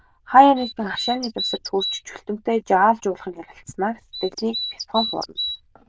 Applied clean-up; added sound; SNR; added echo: neural diffusion model UNIVERSE++.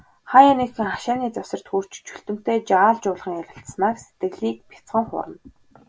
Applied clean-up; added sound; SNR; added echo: none; none; none; none.